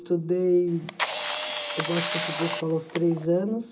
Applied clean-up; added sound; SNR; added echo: none; Camera; 3 dB; reverberation time 0.2 s.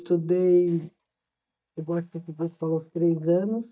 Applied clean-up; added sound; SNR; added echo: neural mask model DeepFilterNet 3.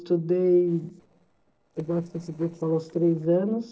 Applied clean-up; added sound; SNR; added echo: neural separator model SepFormer DNS4.